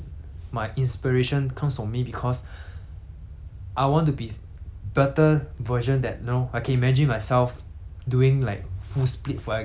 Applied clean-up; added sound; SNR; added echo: none; none; none; none.